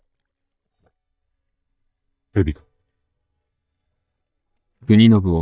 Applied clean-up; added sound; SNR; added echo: neural mask model DeepFilterNet 3.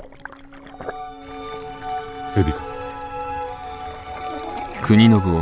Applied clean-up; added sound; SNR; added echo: none; Sink (filling or washing); 17 dB; none.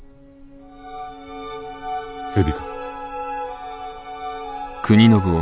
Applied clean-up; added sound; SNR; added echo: none; none; none; none.